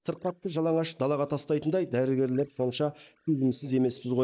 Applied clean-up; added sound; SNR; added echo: neural mask model DeepFilterNet 3.